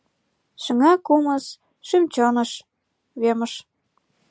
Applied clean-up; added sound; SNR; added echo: none; none; none; none.